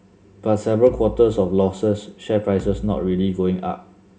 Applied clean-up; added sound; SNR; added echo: none; Bass drum; 16 dB; reverberation time 0.3 s.